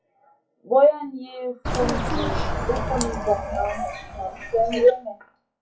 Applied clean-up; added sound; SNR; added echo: classical method WPE with log-MMSE.